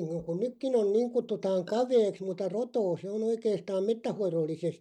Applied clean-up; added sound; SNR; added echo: neural mask model DeepFilterNet 3.